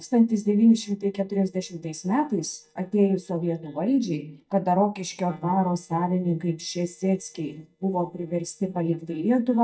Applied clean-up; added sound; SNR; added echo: neural mask model DeepFilterNet 3.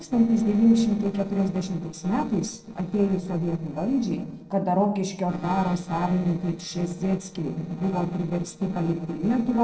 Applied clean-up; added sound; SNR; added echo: neural separator model SepFormer DNS4.